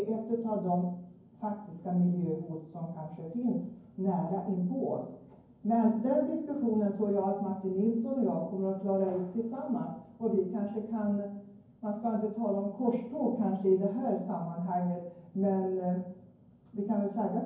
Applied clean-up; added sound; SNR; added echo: none; none; none; reverberation time 0.9 s.